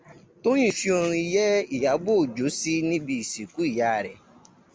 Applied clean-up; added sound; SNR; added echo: none; none; none; none.